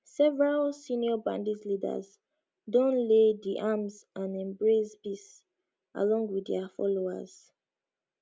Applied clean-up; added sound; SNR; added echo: none; none; none; none.